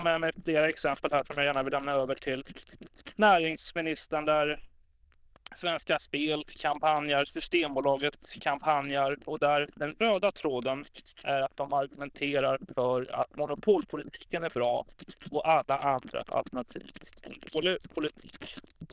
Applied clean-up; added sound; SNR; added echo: neural diffusion model UNIVERSE++.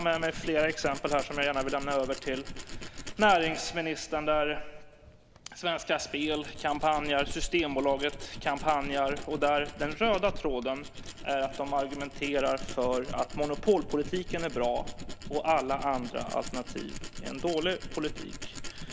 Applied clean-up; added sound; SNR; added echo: none; Tools; 9 dB; none.